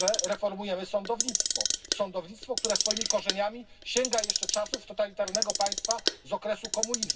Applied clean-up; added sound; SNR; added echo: none; Clock; 0 dB; reverberation time 0.4 s.